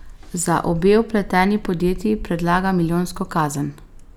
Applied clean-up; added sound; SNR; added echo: none; Wind; 14 dB; none.